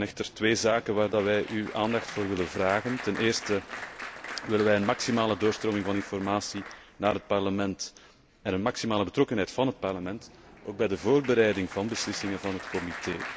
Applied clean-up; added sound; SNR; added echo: none; Applause; 14 dB; none.